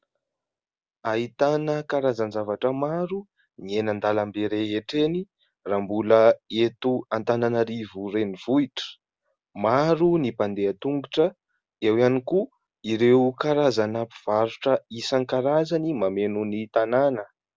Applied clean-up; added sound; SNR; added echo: none; none; none; none.